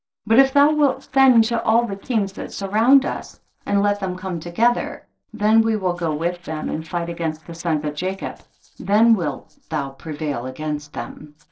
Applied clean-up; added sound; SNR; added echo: neural separator model SepFormer DNS4.